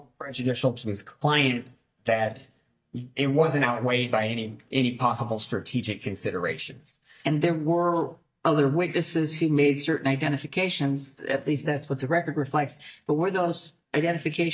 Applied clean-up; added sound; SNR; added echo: neural mask model DeepFilterNet 3.